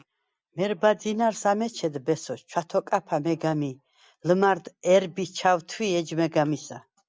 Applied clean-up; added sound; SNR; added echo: none; none; none; none.